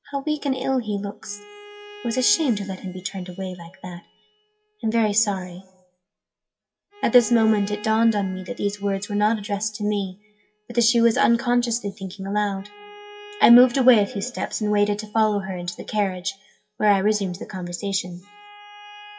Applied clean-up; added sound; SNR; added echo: classical method WPE with log-MMSE.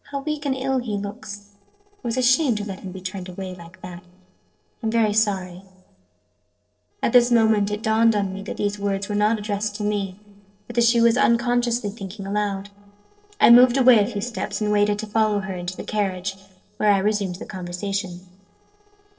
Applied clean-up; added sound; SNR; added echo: neural separator model SepFormer DNS4.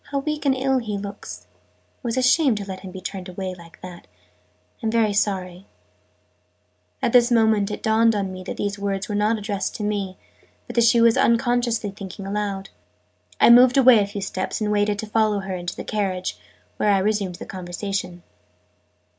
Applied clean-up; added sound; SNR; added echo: none; none; none; none.